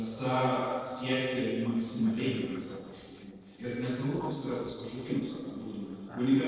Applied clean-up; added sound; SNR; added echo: neural separator model SepFormer DNS4.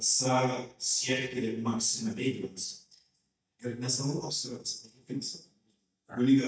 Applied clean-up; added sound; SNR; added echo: neural mask model DeepFilterNet 3.